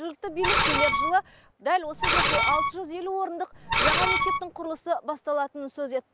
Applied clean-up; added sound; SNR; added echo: none; Screech; -4 dB; none.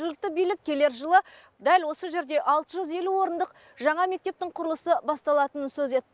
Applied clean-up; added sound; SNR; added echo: none; none; none; none.